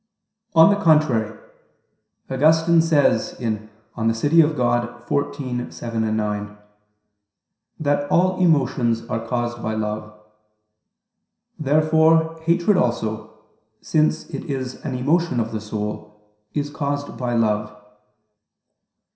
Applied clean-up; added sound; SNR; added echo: none; none; none; reverberation time 0.7 s.